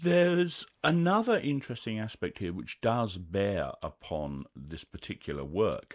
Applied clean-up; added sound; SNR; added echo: none; none; none; none.